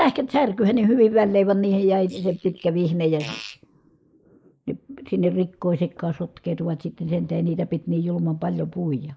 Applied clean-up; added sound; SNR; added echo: neural mask model Resemble Enhance denoiser.